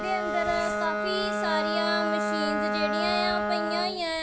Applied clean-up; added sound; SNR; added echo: none; Bowed string instrument; -3 dB; none.